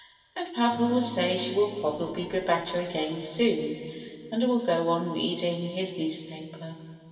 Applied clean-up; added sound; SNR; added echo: none; Acoustic guitar / Strum; 14 dB; reverberation time 2.6 s.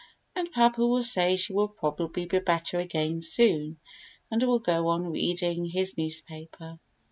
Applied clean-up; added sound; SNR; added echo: none; none; none; none.